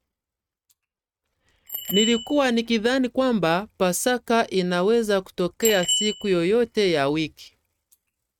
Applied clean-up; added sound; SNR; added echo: neural mask model RNNoise.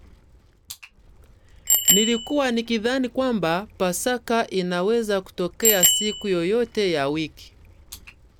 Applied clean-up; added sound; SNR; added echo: none; Bicycle bell; 3 dB; none.